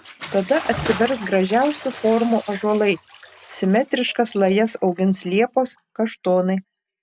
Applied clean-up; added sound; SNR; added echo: none; Bathtub (filling or washing) / Splash, splatter; 16 dB; none.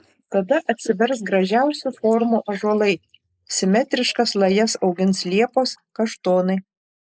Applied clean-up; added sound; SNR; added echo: neural mask model Resemble Enhance denoiser.